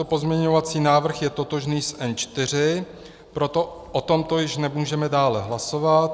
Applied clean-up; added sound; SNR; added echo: none; none; none; none.